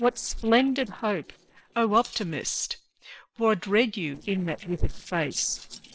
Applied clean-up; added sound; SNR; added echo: neural separator model SepFormer DNS4.